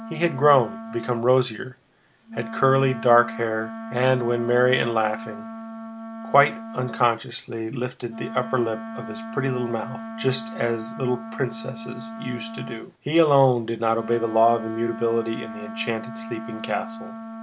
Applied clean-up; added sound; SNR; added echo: none; Wind instrument, woodwind instrument; 11 dB; none.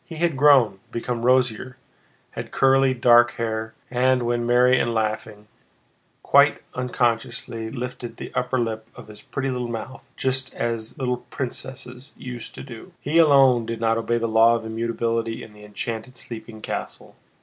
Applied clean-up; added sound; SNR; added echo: none; none; none; none.